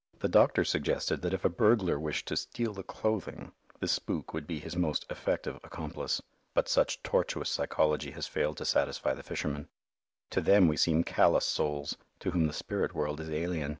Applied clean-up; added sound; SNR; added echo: none; none; none; none.